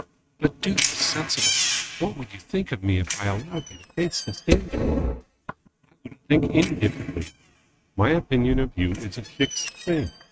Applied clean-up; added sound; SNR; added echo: neural mask model RNNoise.